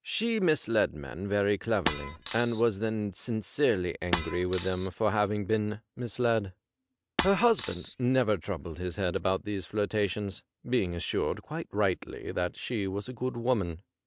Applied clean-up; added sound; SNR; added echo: none; Shatter; 4 dB; none.